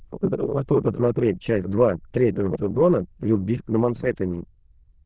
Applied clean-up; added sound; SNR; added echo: neural diffusion model UNIVERSE++.